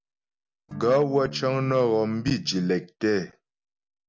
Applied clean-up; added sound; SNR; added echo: none; Electric guitar / Strum; 13 dB; none.